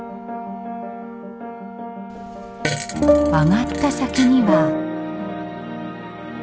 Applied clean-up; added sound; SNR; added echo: none; Fart; 11 dB; none.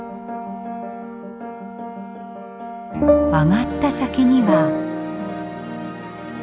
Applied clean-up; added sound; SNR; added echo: none; none; none; none.